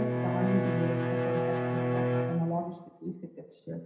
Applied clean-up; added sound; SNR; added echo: none; Bowed string instrument; -3 dB; reverberation time 0.8 s.